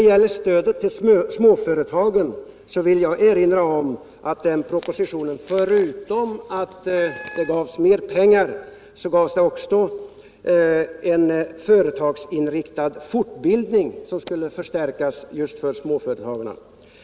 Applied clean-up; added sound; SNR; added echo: none; Wind instrument, woodwind instrument; 18 dB; none.